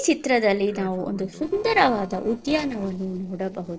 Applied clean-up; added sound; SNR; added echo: neural separator model SepFormer DNS4.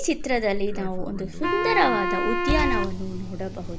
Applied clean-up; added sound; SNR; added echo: none; Car + Wind instrument, woodwind instrument; 0 dB; none.